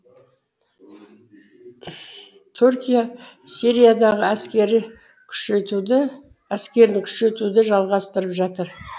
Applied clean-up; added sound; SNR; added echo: none; none; none; none.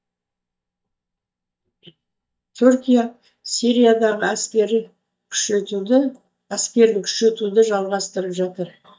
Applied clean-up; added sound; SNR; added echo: neural mask model DeepFilterNet 3.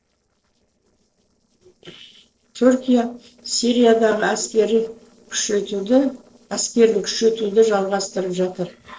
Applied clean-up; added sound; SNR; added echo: neural separator model SepFormer DNS4.